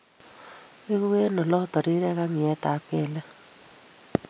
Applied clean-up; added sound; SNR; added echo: none; none; none; none.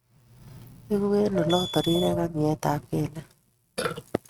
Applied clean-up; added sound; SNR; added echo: neural mask model RNNoise.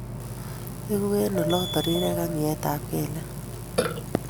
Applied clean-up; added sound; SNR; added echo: none; Burping, eructation; 4 dB; none.